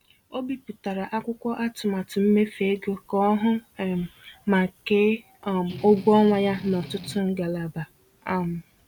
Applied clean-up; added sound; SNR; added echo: none; Strum; 14 dB; none.